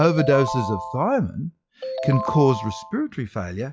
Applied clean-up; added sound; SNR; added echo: classical method log-MMSE.